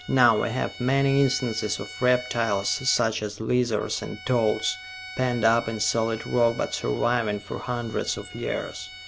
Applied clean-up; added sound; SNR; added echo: none; Bowed string instrument; 16 dB; none.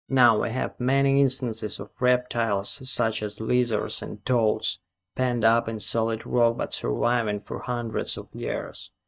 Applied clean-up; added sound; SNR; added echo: neural mask model DeepFilterNet 3.